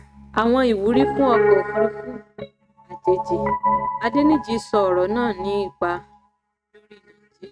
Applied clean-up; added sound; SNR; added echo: neural mask model RNNoise.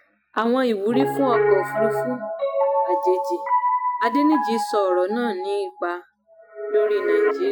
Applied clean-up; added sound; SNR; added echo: classical method Wiener filter.